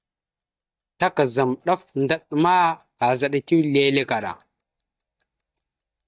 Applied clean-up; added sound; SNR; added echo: neural mask model DeepFilterNet 3.